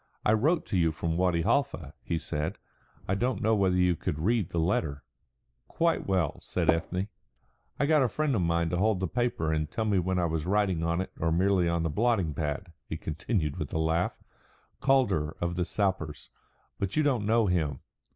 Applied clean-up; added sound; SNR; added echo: neural mask model Resemble Enhance denoiser.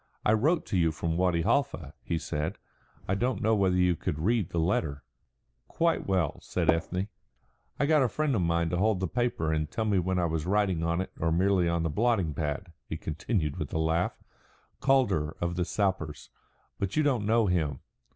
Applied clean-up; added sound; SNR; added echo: none; Tap; 2 dB; none.